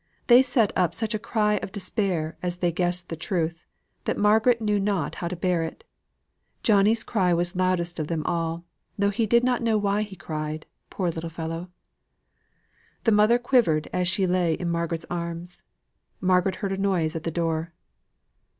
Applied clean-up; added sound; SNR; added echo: none; none; none; none.